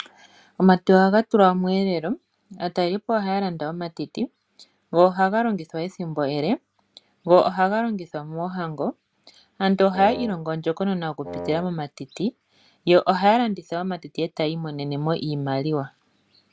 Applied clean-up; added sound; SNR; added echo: none; Wind instrument, woodwind instrument; 12 dB; none.